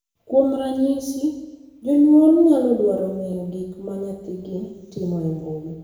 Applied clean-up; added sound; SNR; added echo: none; none; none; reverberation time 0.9 s.